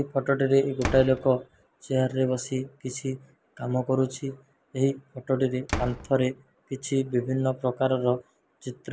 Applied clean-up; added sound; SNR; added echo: none; Slam; 12 dB; none.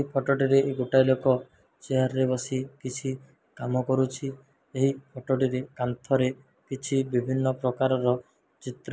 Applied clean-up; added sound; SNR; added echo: none; none; none; none.